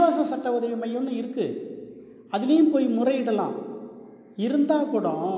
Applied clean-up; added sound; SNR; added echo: none; none; none; none.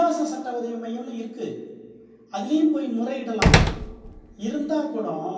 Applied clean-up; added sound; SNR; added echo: none; Slam; -3 dB; reverberation time 0.2 s.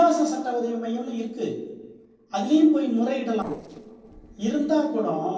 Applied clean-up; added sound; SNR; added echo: neural separator model SepFormer DNS4.